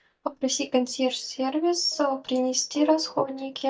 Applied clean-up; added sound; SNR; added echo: neural mask model DeepFilterNet 3.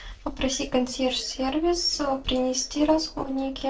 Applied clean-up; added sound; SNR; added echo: neural separator model SepFormer DNS4.